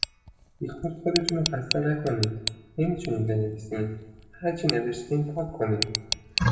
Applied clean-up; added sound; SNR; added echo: none; Tick; 7 dB; reverberation time 0.9 s.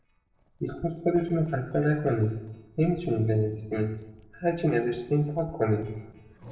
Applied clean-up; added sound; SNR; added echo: neural separator model SepFormer DNS4.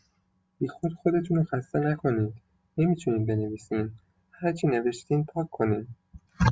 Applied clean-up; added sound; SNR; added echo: none; none; none; none.